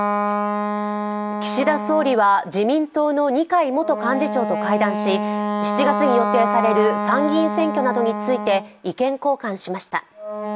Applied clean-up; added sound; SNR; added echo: none; Wind instrument, woodwind instrument; 4 dB; none.